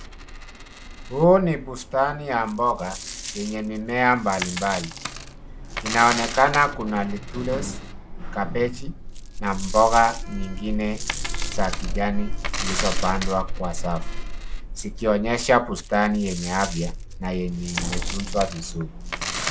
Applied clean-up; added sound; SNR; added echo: none; Coin (dropping) + Sliding door; 4 dB; none.